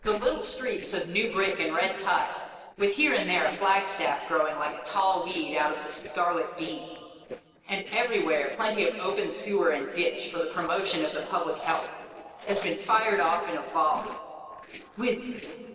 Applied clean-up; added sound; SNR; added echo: neural separator model SepFormer DNS4.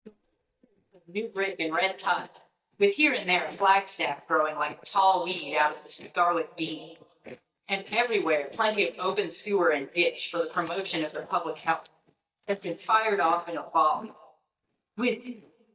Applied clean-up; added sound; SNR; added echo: neural mask model DeepFilterNet 3.